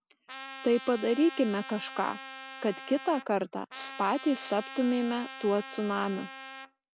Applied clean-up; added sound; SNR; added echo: none; Trumpet + Respiratory sounds; 13 dB; none.